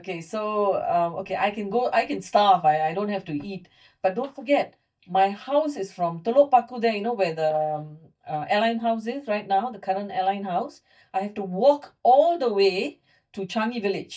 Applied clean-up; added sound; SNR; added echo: neural mask model DeepFilterNet 3.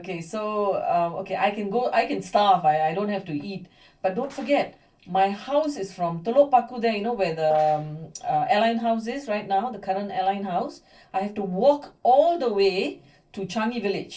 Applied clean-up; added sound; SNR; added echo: neural separator model SepFormer DNS4.